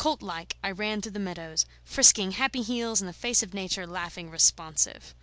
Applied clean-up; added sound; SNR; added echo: none; none; none; none.